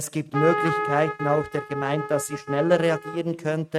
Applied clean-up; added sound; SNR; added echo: neural mask model RNNoise.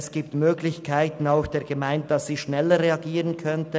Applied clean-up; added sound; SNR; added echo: none; none; none; none.